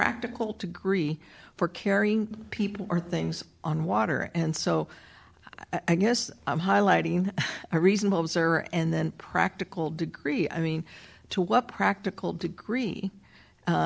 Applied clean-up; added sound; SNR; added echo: none; none; none; none.